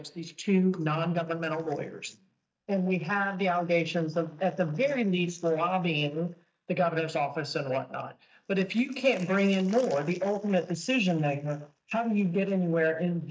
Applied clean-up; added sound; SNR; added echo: neural mask model DeepFilterNet 3.